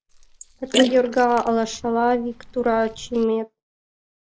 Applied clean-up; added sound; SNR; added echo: neural mask model Resemble Enhance denoiser.